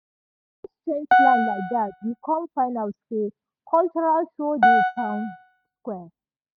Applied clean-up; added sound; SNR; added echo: neural mask model RNNoise.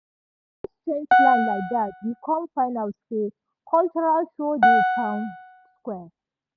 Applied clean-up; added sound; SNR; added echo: none; Piano; -4 dB; none.